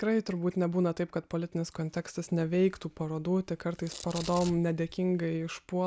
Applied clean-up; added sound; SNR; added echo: none; Domestic sounds, home sounds; 18 dB; none.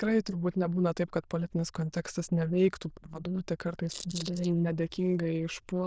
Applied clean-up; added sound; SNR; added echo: neural diffusion model UNIVERSE++.